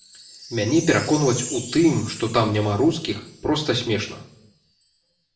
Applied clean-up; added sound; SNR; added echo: none; Wind chime; 15 dB; reverberation time 0.5 s.